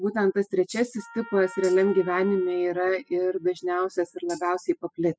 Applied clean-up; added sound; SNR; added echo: classical method spectral subtraction.